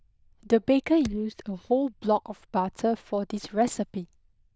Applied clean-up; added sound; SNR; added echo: neural diffusion model UNIVERSE++.